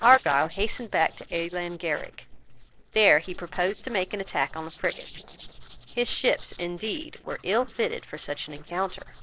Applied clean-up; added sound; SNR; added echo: neural separator model SepFormer DNS4.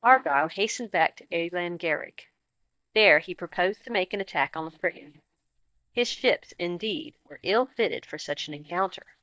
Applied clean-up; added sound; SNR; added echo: neural mask model DeepFilterNet 3.